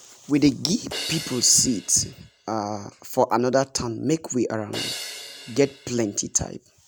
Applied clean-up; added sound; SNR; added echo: none; Crash cymbal; 12 dB; none.